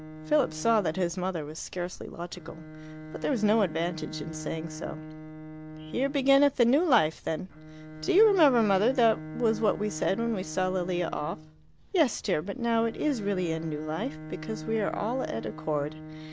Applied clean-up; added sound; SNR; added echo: none; Bowed string instrument; 13 dB; none.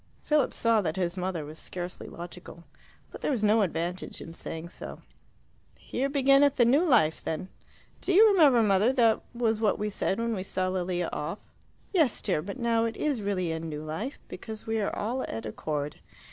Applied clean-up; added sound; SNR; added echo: none; none; none; none.